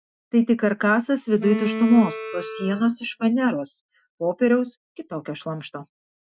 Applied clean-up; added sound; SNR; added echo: classical method Wiener filter.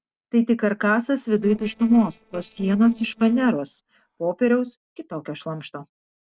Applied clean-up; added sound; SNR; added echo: neural separator model SepFormer DNS4.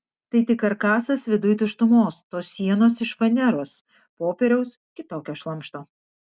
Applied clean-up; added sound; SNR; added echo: none; none; none; none.